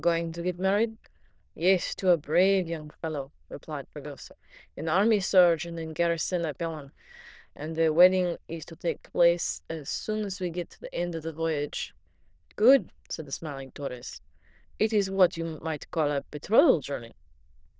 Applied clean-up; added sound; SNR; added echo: neural diffusion model UNIVERSE++.